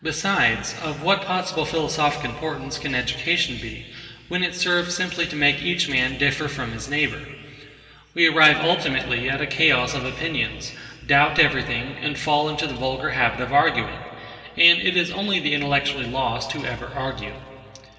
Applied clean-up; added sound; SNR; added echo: none; none; none; reverberation time 2.9 s.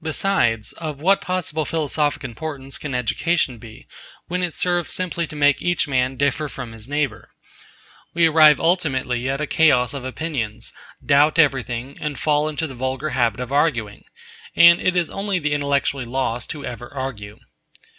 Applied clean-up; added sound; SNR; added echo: none; none; none; none.